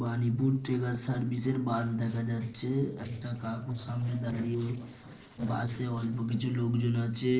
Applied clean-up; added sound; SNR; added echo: neural separator model SepFormer DNS4.